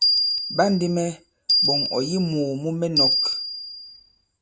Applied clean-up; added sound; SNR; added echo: none; Bell; -1 dB; none.